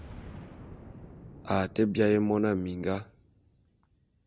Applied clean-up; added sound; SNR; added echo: none; Boom; 18 dB; none.